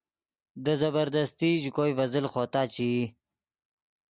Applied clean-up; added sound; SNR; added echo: none; none; none; none.